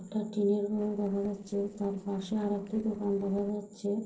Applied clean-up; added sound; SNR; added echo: neural separator model SepFormer DNS4.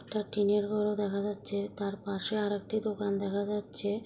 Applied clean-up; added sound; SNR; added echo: none; none; none; none.